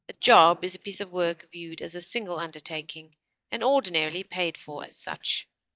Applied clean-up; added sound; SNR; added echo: neural mask model DeepFilterNet 3.